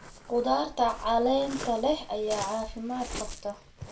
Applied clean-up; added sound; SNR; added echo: none; Waves, surf; 12 dB; reverberation time 0.2 s.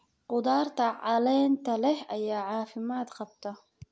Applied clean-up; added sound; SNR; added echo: none; none; none; none.